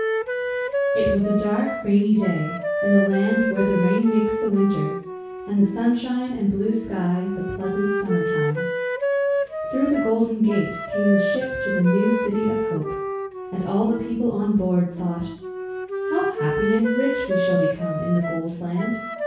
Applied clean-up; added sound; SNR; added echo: none; Wind instrument, woodwind instrument; 3 dB; reverberation time 0.6 s.